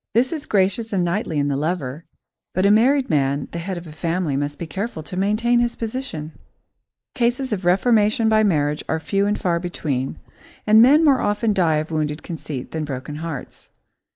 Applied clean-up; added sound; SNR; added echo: neural mask model Resemble Enhance denoiser.